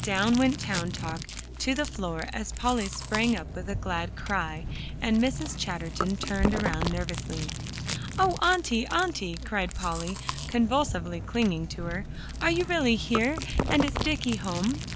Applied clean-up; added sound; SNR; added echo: none; Chewing, mastication + Engine / Car; 6 dB; none.